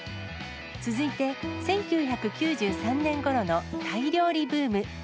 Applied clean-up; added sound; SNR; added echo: none; Guitar; 11 dB; none.